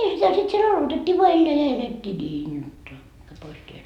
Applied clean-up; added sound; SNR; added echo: none; none; none; none.